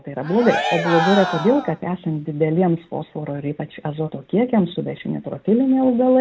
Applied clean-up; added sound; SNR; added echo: none; Cheering; 4 dB; none.